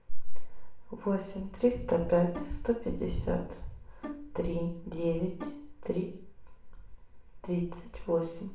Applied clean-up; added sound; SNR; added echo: none; Bowed string instrument; 15 dB; reverberation time 0.5 s.